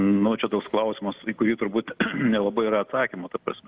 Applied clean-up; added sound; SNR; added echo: none; none; none; none.